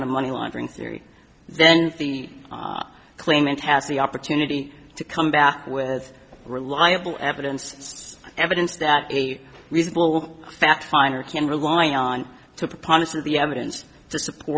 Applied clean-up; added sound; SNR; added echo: none; none; none; none.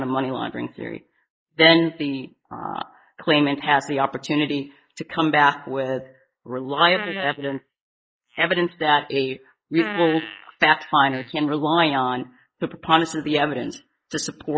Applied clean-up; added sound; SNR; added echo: neural mask model Resemble Enhance denoiser.